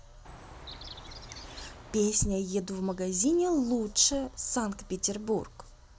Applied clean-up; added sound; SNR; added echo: none; Chirp, tweet; 16 dB; none.